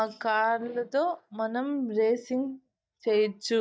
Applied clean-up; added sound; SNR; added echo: neural mask model DeepFilterNet 3.